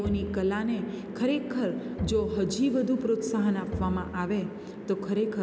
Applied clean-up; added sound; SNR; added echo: none; Bowed string instrument; 13 dB; none.